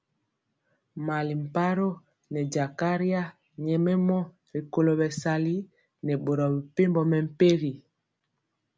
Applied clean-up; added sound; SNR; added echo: none; none; none; none.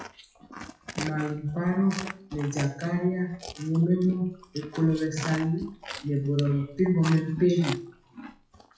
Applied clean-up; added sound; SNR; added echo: classical method WPE with log-MMSE.